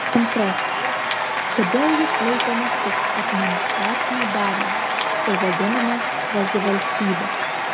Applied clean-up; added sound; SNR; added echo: none; Applause / Cheering; -3 dB; none.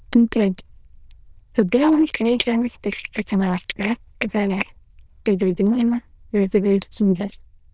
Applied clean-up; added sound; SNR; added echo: neural diffusion model UNIVERSE++.